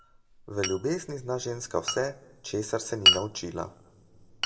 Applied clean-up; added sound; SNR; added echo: none; Glass; -1 dB; reverberation time 0.4 s.